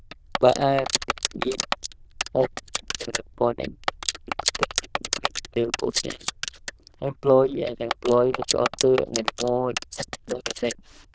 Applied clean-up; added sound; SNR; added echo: neural diffusion model UNIVERSE++.